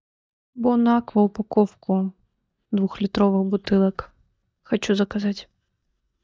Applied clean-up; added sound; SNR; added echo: neural mask model DeepFilterNet 3.